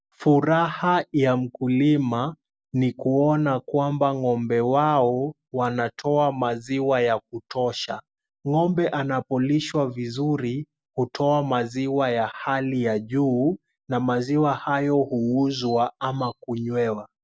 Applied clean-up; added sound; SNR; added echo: none; none; none; none.